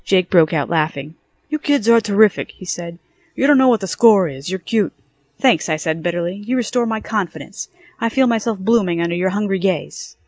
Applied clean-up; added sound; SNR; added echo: none; none; none; none.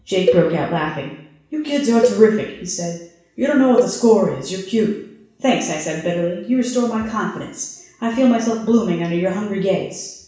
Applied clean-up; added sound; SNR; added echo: none; Cowbell; 7 dB; reverberation time 0.7 s.